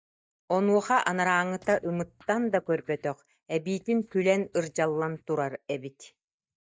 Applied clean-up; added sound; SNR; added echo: neural mask model DeepFilterNet 3.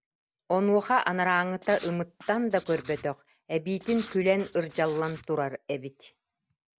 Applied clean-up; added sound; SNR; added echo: neural mask model Resemble Enhance denoiser.